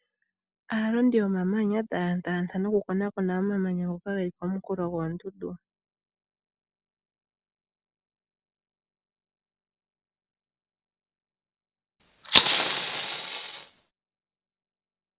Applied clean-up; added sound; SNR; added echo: none; Fire; -4 dB; none.